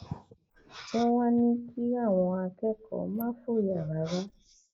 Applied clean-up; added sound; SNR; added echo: neural mask model Resemble Enhance denoiser.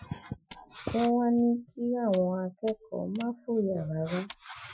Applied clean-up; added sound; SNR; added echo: classical method Wiener filter.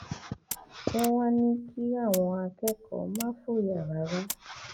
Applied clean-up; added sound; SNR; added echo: none; Mechanisms; 13 dB; none.